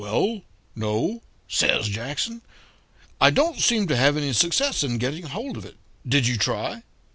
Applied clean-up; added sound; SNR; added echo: none; none; none; none.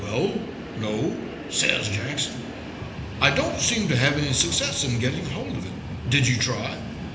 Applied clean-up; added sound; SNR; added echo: none; Train; 8 dB; reverberation time 1.0 s.